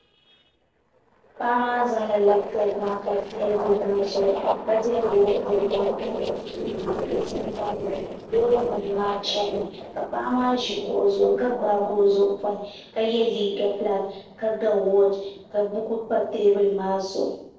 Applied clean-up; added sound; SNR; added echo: neural separator model SepFormer DNS4.